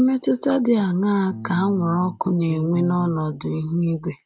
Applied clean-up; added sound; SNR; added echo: none; Bass guitar; 13 dB; none.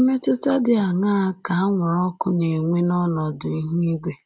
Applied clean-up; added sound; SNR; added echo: none; none; none; none.